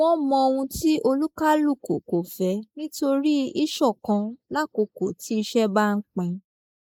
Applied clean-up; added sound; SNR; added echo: neural mask model Resemble Enhance denoiser.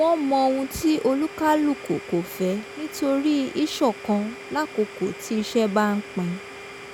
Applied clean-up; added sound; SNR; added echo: none; Domestic sounds, home sounds; 15 dB; none.